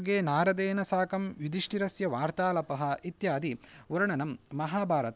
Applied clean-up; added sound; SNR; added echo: none; none; none; none.